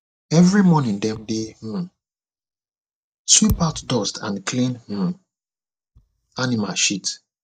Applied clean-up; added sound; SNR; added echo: neural mask model DeepFilterNet 3.